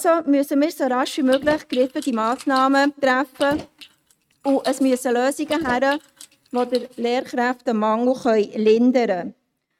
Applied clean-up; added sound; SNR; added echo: neural mask model RNNoise.